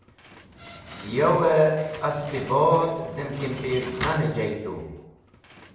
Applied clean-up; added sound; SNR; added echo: none; Slam; 14 dB; reverberation time 0.9 s.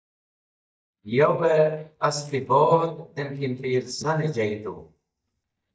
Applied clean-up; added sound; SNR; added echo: neural mask model DeepFilterNet 3.